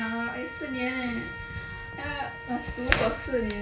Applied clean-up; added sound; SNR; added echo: none; Trumpet; 9 dB; reverberation time 0.2 s.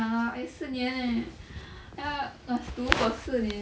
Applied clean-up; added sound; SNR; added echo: none; none; none; none.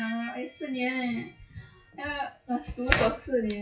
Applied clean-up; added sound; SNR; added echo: classical method WPE with log-MMSE.